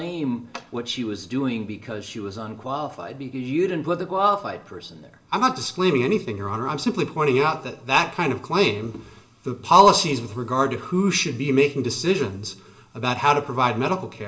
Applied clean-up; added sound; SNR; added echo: none; none; none; reverberation time 0.4 s.